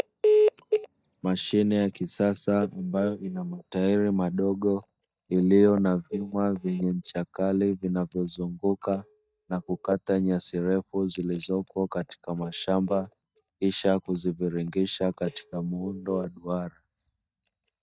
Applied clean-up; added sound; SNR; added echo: neural mask model DeepFilterNet 3.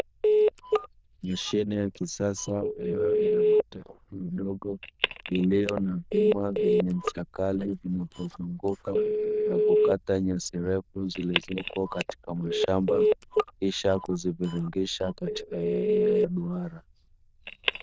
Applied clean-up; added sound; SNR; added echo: neural diffusion model UNIVERSE++.